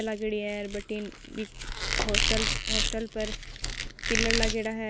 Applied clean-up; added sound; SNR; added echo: none; Squeak; -3 dB; none.